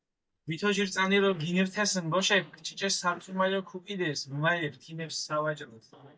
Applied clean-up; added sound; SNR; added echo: neural mask model DeepFilterNet 3.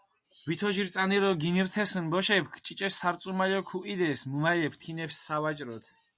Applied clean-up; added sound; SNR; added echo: none; none; none; none.